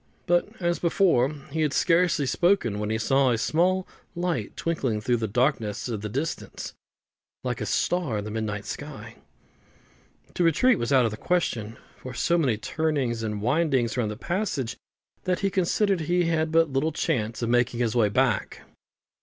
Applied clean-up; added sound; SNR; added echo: none; none; none; none.